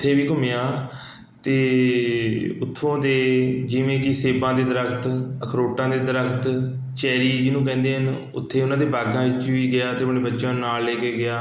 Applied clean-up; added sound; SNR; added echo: none; none; none; none.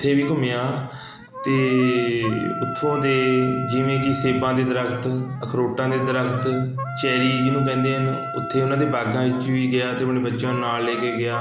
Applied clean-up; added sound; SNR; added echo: none; Wind instrument, woodwind instrument; 10 dB; none.